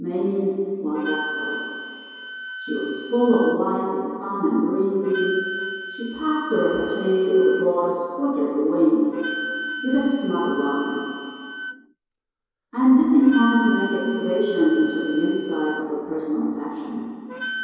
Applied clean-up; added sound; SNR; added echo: none; Wind instrument, woodwind instrument; 12 dB; reverberation time 2.2 s.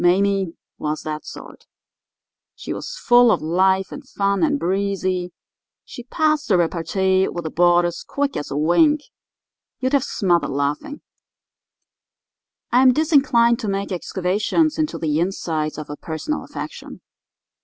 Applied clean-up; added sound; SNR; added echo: none; none; none; none.